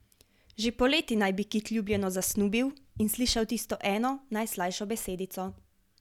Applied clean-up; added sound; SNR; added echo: none; none; none; none.